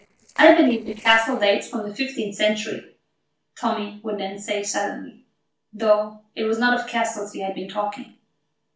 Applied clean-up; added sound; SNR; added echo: neural separator model SepFormer DNS4.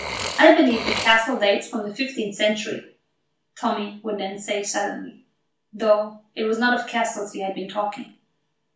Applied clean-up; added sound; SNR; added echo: none; Burping, eructation; 15 dB; reverberation time 0.3 s.